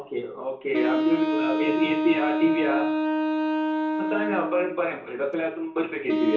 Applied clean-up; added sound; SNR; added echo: none; Wind instrument, woodwind instrument; -1 dB; reverberation time 0.6 s.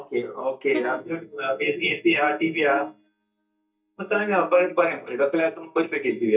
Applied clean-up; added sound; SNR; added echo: neural mask model DeepFilterNet 3.